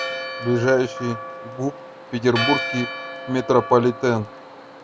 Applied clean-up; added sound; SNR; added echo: none; Church bell; 8 dB; none.